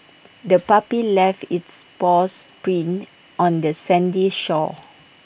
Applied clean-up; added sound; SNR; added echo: none; none; none; none.